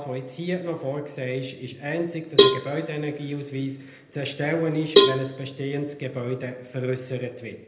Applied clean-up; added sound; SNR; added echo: none; Cowbell; -5 dB; reverberation time 0.7 s.